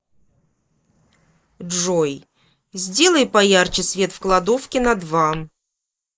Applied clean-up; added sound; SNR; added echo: neural mask model Resemble Enhance denoiser.